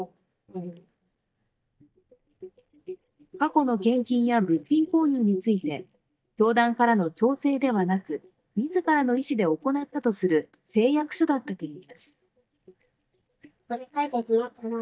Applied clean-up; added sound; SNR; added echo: neural mask model DeepFilterNet 3.